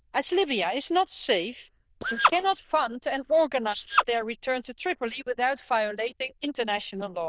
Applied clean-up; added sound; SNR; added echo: neural diffusion model UNIVERSE++.